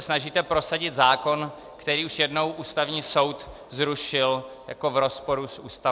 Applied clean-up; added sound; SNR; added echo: none; none; none; none.